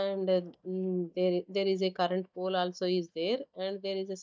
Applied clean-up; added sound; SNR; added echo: neural mask model DeepFilterNet 3.